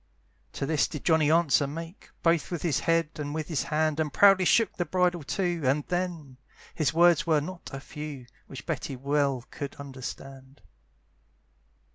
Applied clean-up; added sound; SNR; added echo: none; none; none; none.